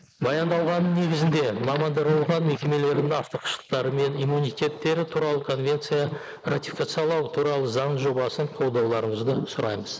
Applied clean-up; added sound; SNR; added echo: neural mask model Resemble Enhance denoiser.